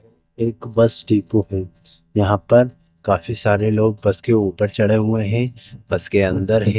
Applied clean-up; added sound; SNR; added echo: neural mask model DeepFilterNet 3.